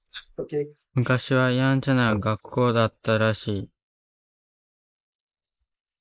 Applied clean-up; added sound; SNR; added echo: neural mask model Resemble Enhance denoiser.